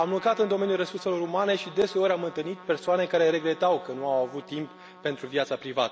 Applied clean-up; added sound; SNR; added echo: none; Trumpet; 19 dB; none.